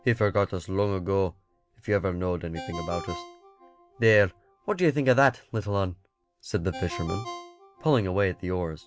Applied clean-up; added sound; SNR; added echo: none; Ringtone; 17 dB; none.